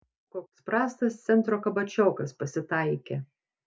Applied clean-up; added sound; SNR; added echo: none; none; none; none.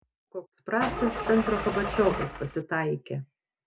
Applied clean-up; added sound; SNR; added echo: none; Engine starting / Car; 4 dB; none.